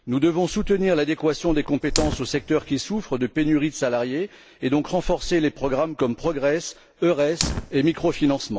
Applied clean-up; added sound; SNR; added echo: none; Fire; 14 dB; none.